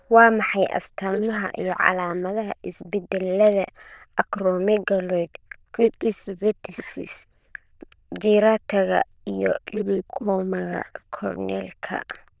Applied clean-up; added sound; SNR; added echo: neural diffusion model UNIVERSE++.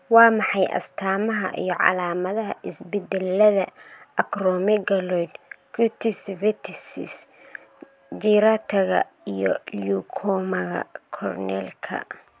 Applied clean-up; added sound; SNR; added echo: none; none; none; none.